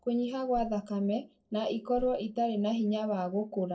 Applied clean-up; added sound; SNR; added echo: neural separator model SepFormer DNS4.